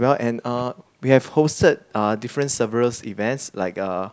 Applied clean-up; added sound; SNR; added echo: none; none; none; none.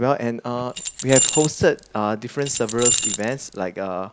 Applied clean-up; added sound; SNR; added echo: none; Keys jangling; 1 dB; none.